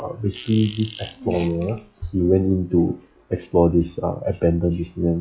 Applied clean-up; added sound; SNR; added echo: classical method log-MMSE.